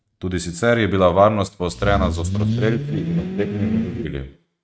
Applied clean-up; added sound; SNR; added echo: neural mask model RNNoise.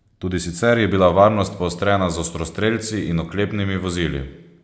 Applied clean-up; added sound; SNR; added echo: none; none; none; none.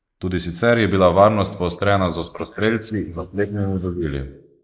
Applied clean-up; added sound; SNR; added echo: neural mask model Resemble Enhance denoiser.